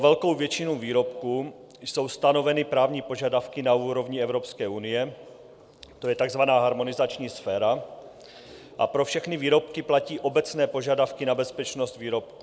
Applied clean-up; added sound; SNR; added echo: none; none; none; none.